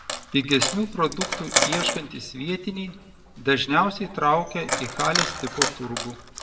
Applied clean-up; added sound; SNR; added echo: none; Coin (dropping); 3 dB; reverberation time 1.6 s.